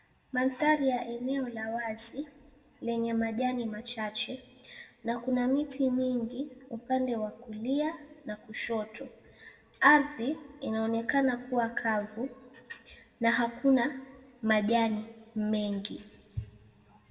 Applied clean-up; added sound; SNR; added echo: none; none; none; reverberation time 1.2 s.